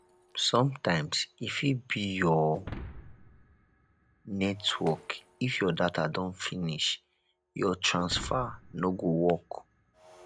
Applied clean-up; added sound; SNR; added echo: none; Shatter; 18 dB; none.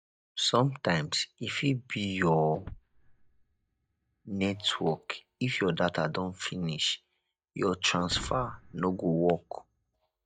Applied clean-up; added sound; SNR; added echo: neural mask model DeepFilterNet 3.